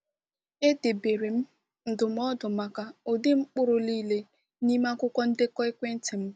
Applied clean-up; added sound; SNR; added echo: none; none; none; none.